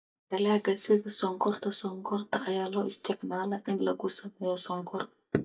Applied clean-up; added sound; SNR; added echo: neural mask model DeepFilterNet 3.